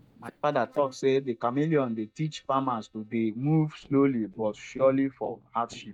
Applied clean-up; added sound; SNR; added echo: neural mask model DeepFilterNet 3.